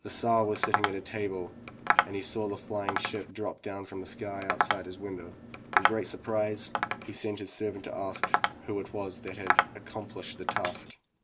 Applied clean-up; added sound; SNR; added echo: none; Tap + Tambourine; -2 dB; none.